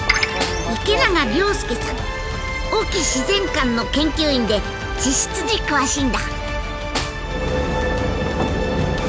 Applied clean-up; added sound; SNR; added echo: none; Snare drum; 14 dB; none.